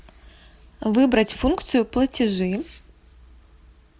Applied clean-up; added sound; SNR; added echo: none; none; none; none.